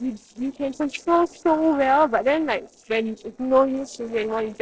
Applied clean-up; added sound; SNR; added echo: neural separator model SepFormer DNS4.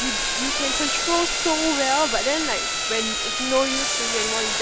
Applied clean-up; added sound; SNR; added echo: none; Boiling + Siren; -2 dB; none.